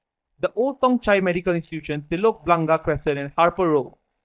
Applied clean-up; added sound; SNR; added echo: neural mask model DeepFilterNet 3.